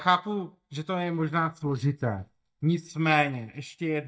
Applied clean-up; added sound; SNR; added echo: neural mask model DeepFilterNet 3.